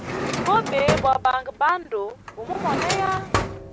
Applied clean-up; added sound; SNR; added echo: none; Drawer open or close; 4 dB; none.